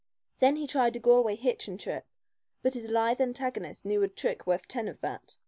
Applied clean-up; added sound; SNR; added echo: none; none; none; none.